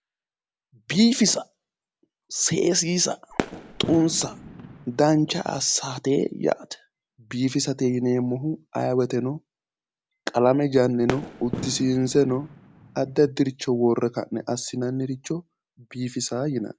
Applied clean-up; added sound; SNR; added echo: none; Fireworks; 10 dB; none.